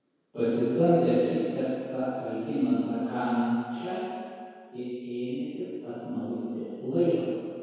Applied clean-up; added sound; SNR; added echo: none; none; none; reverberation time 2.0 s.